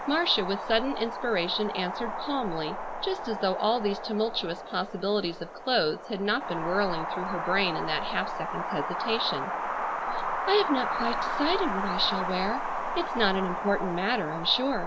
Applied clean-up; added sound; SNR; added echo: none; Wind; 3 dB; none.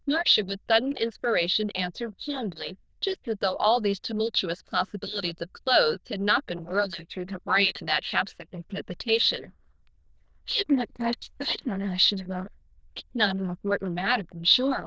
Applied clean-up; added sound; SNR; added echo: neural diffusion model UNIVERSE++.